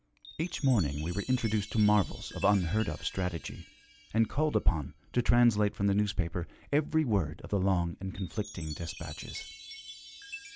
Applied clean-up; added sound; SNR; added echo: none; Chime; 19 dB; none.